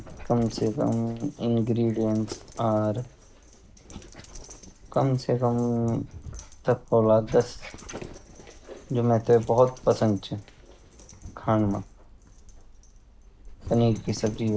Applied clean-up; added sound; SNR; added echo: none; Dog; 17 dB; none.